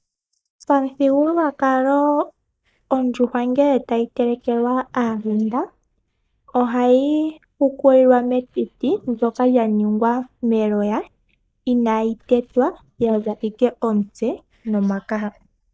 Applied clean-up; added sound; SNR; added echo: neural mask model DeepFilterNet 3.